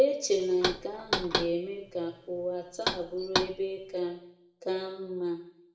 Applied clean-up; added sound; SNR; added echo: none; Knock; 3 dB; reverberation time 0.7 s.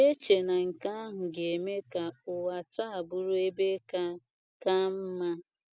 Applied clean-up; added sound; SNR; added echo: none; none; none; none.